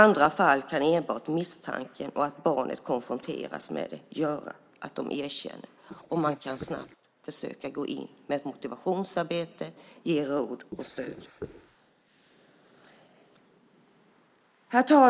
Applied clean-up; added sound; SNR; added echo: neural mask model Resemble Enhance denoiser.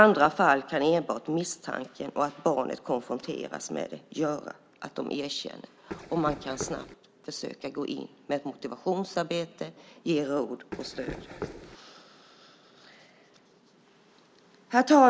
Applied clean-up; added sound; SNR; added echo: none; Run; 11 dB; none.